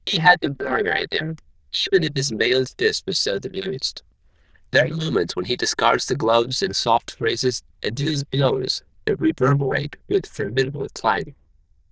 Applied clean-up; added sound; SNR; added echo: neural diffusion model UNIVERSE++.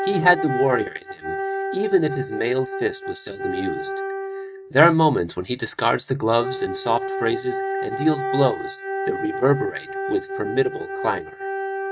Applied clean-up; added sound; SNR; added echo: neural mask model RNNoise.